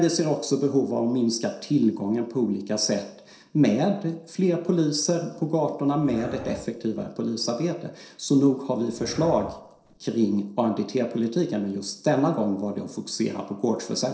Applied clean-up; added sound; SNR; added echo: neural separator model SepFormer DNS4.